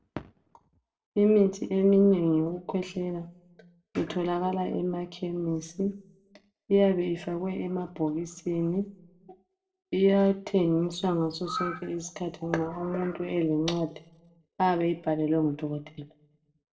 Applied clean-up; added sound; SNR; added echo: none; none; none; reverberation time 0.4 s.